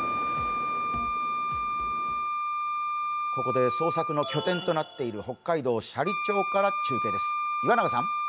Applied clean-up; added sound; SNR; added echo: none; Wind instrument, woodwind instrument; -1 dB; none.